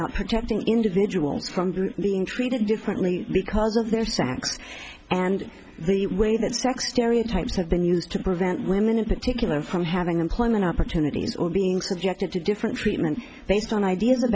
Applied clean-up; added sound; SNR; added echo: none; none; none; none.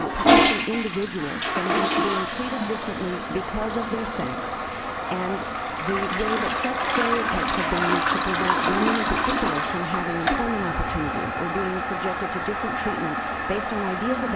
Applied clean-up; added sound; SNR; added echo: none; Toilet flush; -4 dB; none.